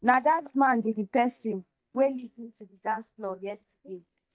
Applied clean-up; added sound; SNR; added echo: neural mask model DeepFilterNet 3.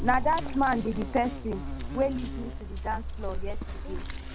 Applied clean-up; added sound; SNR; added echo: none; Insect; 3 dB; none.